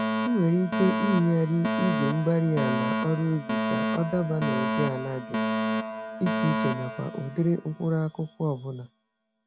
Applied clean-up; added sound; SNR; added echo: none; Alarm; 2 dB; none.